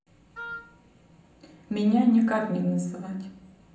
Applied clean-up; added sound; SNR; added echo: none; Wind instrument, woodwind instrument; 13 dB; reverberation time 0.6 s.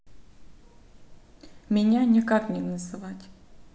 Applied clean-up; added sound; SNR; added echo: none; none; none; none.